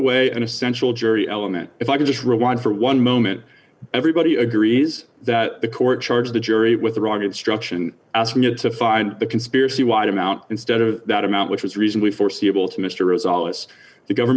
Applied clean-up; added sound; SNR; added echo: none; none; none; none.